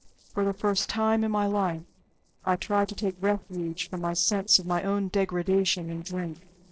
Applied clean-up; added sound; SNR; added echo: neural separator model SepFormer DNS4.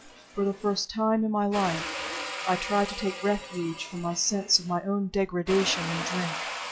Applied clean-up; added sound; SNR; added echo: classical method log-MMSE.